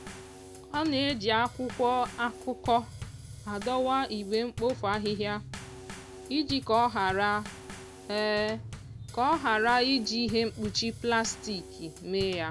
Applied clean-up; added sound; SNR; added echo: none; Bass drum / Snare drum / Drum kit; 13 dB; none.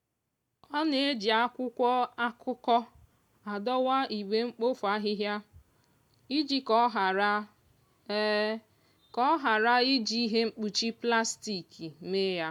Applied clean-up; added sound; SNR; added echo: none; none; none; none.